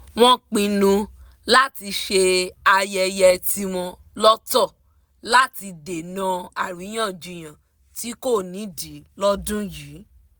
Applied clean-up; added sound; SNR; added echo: none; none; none; none.